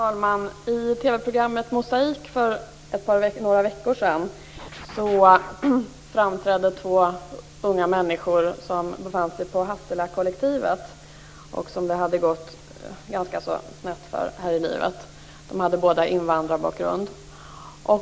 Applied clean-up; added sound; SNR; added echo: none; Scratching (performance technique); 17 dB; none.